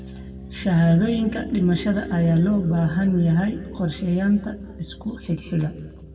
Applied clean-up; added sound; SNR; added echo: none; Piano; 14 dB; reverberation time 1.6 s.